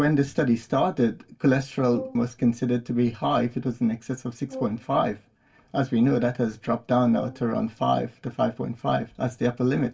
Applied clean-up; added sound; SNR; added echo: none; Brass instrument; 18 dB; reverberation time 0.2 s.